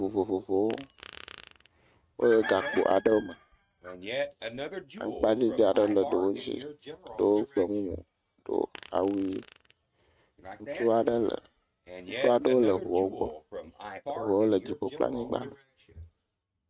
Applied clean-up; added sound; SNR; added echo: neural mask model RNNoise.